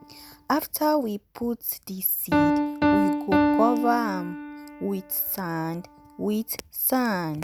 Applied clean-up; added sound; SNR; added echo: none; Piano; 0 dB; none.